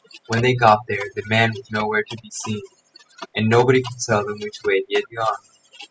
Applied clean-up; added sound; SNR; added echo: classical method spectral subtraction.